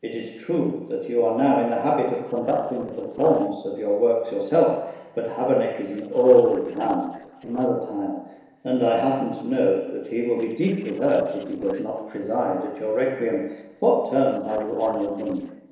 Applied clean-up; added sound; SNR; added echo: neural separator model SepFormer DNS4.